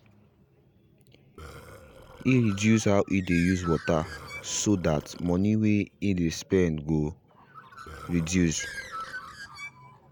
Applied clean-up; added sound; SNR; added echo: none; Bird + Burping, eructation; 16 dB; none.